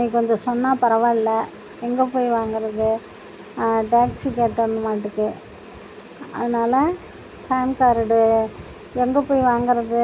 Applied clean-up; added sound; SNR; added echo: none; none; none; none.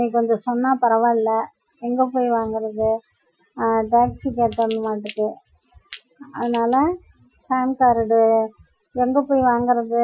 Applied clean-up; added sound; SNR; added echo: classical method Wiener filter.